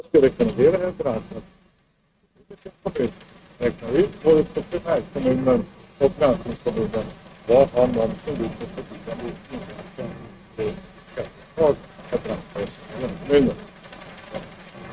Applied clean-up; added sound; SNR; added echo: neural mask model RNNoise.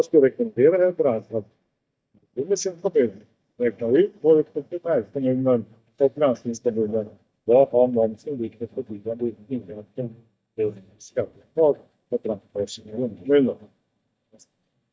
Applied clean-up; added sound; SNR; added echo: neural mask model DeepFilterNet 3.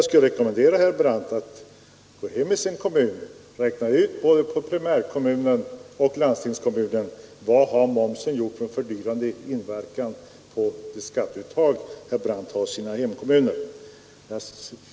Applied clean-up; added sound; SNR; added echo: none; none; none; none.